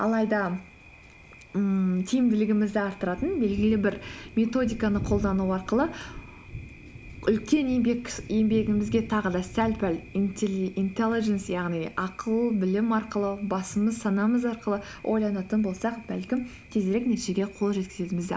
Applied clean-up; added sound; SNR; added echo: none; Thunder; 15 dB; none.